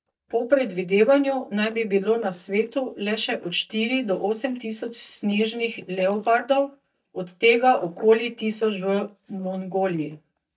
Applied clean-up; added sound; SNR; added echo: neural mask model DeepFilterNet 3.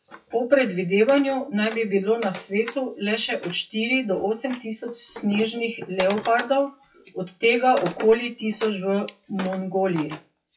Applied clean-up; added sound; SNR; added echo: classical method WPE with log-MMSE.